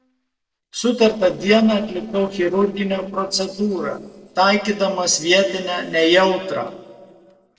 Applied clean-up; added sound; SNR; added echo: neural separator model SepFormer DNS4.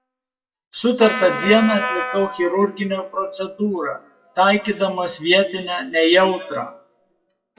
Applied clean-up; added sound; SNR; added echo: classical method WPE with log-MMSE.